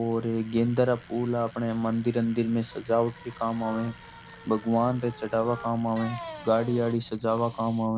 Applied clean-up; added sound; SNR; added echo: none; Bicycle + Wind instrument, woodwind instrument; 17 dB; none.